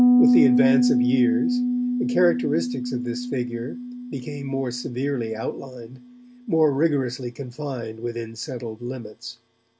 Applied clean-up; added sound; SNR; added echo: none; Piano; -2 dB; none.